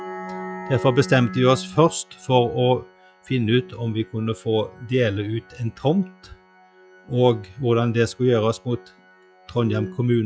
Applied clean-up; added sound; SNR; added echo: classical method log-MMSE.